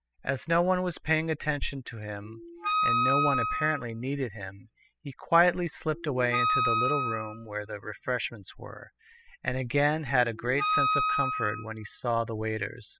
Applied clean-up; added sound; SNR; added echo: classical method spectral subtraction.